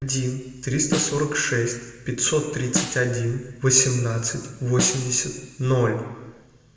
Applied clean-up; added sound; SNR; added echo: none; Snare drum; 10 dB; reverberation time 1.1 s.